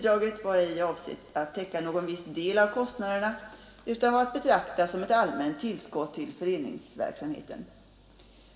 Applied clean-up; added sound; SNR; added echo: none; none; none; reverberation time 2.9 s.